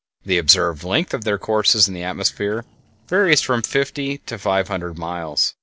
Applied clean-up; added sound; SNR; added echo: neural separator model SepFormer DNS4.